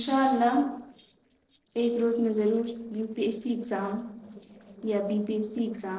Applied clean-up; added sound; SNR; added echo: neural separator model SepFormer DNS4.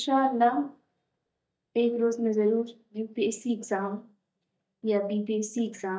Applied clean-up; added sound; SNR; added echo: neural mask model DeepFilterNet 3.